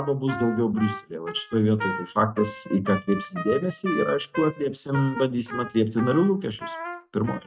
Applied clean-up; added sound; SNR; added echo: neural mask model RNNoise.